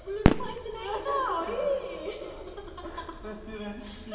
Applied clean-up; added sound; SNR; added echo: none; Fireworks; -4 dB; reverberation time 2.5 s.